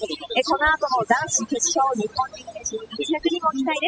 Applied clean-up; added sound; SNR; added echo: classical method spectral subtraction.